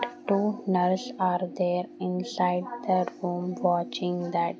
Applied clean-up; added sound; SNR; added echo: none; none; none; none.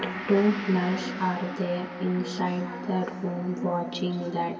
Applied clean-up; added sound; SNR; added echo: none; Gong; 14 dB; reverberation time 1.8 s.